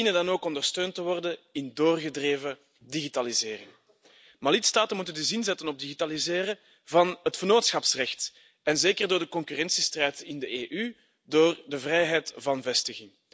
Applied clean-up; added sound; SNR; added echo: none; none; none; none.